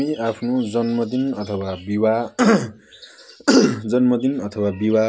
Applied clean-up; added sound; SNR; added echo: none; none; none; none.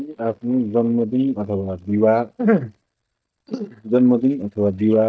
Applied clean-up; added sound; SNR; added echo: neural mask model DeepFilterNet 3.